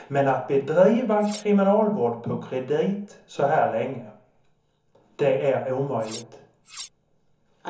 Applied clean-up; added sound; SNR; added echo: none; Cutlery, silverware; 18 dB; reverberation time 0.8 s.